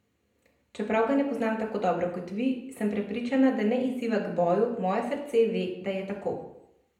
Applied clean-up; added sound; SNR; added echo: none; none; none; reverberation time 0.7 s.